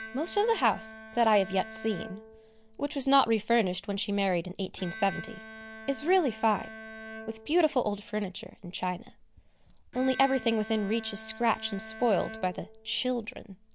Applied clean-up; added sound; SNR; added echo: none; Bowed string instrument; 16 dB; none.